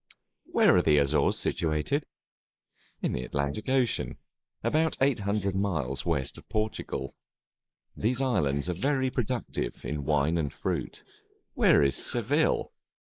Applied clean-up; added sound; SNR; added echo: neural mask model Resemble Enhance denoiser.